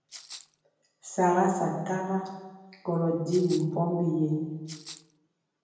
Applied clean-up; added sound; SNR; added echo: none; Rattle (instrument); 17 dB; reverberation time 1.0 s.